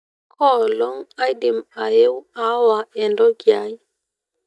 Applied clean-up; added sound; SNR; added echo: neural mask model DeepFilterNet 3.